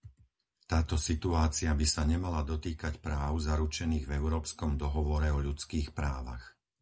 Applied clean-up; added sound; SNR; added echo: none; none; none; none.